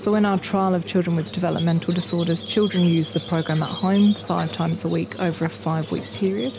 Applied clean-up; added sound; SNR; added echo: none; Squeak; 14 dB; none.